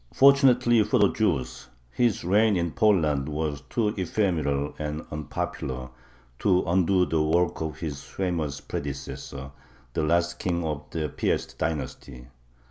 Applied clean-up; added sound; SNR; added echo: none; none; none; none.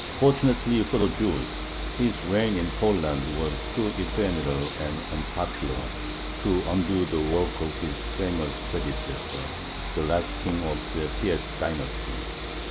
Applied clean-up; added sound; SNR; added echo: none; Train; 2 dB; none.